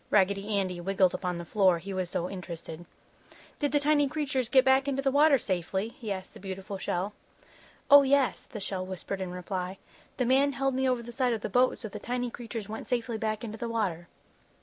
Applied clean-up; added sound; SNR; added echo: none; none; none; none.